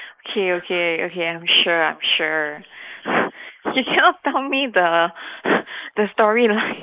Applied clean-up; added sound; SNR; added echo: neural mask model Resemble Enhance denoiser.